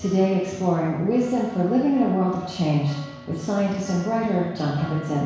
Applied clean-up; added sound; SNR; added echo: none; none; none; reverberation time 1.1 s.